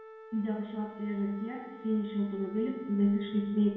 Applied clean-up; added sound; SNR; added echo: none; Wind instrument, woodwind instrument; 18 dB; reverberation time 0.9 s.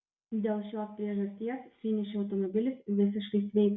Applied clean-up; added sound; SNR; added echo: none; none; none; none.